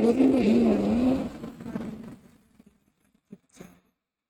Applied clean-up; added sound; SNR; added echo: neural mask model RNNoise.